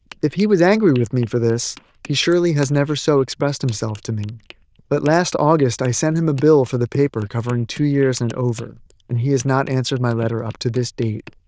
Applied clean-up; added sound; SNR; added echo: neural diffusion model UNIVERSE++.